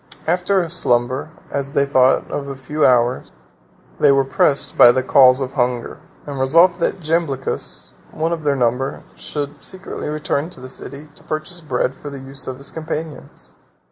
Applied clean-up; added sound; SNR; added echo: none; none; none; none.